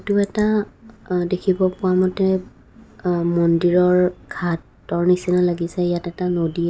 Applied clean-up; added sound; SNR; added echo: none; none; none; none.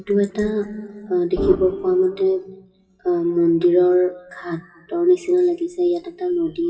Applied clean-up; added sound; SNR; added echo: classical method WPE with log-MMSE.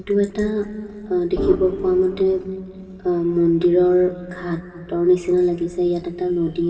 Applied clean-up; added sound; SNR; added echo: none; Organ; 6 dB; reverberation time 3.0 s.